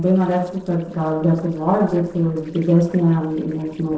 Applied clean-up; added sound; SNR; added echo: neural separator model SepFormer DNS4.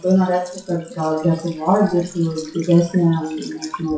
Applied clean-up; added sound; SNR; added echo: classical method WPE with log-MMSE.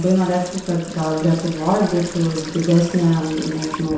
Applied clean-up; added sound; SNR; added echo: none; Sink (filling or washing) / Water tap, faucet; 14 dB; reverberation time 0.7 s.